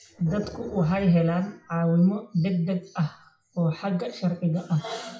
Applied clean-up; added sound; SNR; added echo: classical method WPE with log-MMSE.